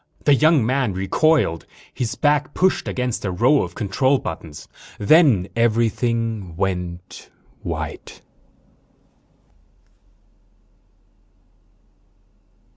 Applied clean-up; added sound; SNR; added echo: none; none; none; none.